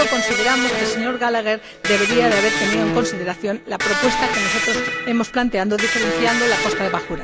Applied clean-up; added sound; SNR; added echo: none; Electric guitar; 1 dB; none.